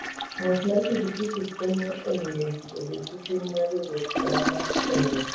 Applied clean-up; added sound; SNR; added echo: none; Toilet flush; 3 dB; reverberation time 0.6 s.